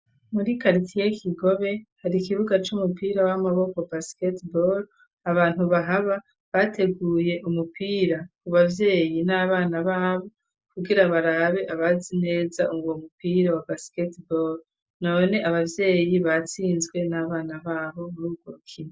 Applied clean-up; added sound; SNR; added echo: none; none; none; none.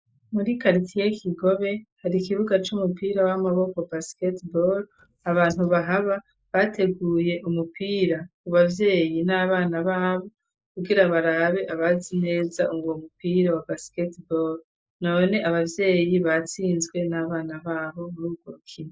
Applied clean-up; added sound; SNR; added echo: neural mask model Resemble Enhance denoiser.